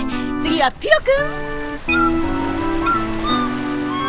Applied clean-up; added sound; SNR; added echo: none; Waves, surf; 8 dB; none.